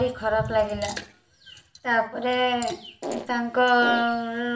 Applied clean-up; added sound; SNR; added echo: none; Fart; 8 dB; reverberation time 0.4 s.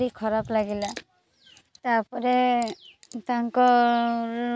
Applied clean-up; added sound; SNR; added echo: none; none; none; none.